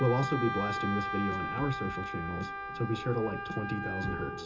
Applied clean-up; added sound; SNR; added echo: none; Wind instrument, woodwind instrument; 4 dB; reverberation time 0.2 s.